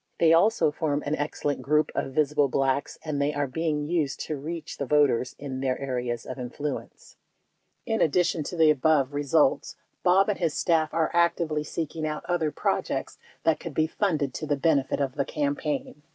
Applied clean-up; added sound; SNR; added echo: none; none; none; none.